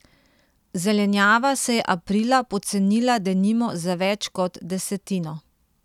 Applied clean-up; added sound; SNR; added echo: none; none; none; none.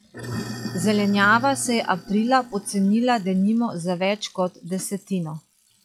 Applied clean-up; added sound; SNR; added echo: classical method log-MMSE.